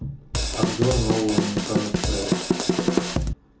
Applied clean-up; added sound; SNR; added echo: none; Drum kit; -4 dB; reverberation time 0.5 s.